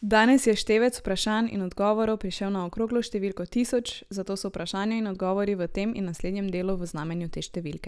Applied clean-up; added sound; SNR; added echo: none; none; none; none.